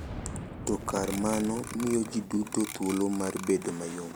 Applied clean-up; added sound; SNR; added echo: none; Boom + Clock; 11 dB; none.